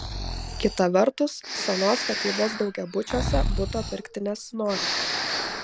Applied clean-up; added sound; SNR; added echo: none; Breathing; 3 dB; none.